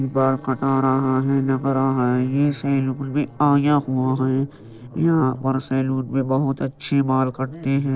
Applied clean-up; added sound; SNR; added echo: neural separator model SepFormer DNS4.